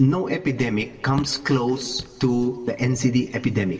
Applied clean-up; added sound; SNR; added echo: none; Raindrop / Drip; 17 dB; reverberation time 2.0 s.